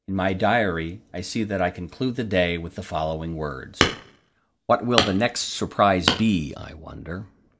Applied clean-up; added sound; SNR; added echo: none; Hammer; 3 dB; none.